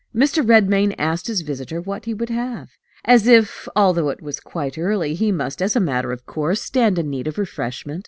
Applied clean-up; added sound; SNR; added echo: none; none; none; none.